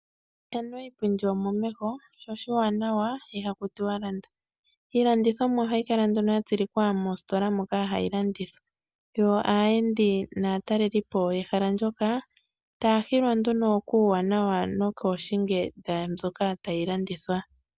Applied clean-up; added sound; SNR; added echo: none; none; none; none.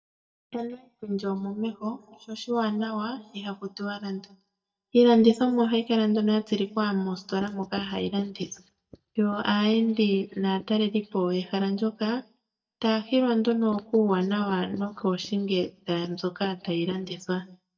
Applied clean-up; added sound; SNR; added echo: neural mask model DeepFilterNet 3.